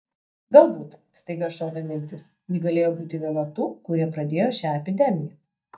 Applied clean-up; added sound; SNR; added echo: neural mask model DeepFilterNet 3.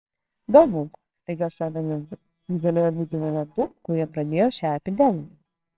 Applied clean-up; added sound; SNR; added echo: neural separator model SepFormer WHAMR!.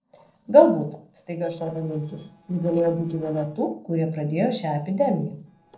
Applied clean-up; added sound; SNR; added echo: neural separator model SepFormer DNS4.